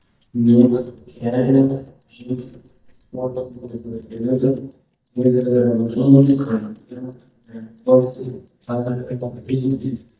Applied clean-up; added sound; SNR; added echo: neural mask model DeepFilterNet 3.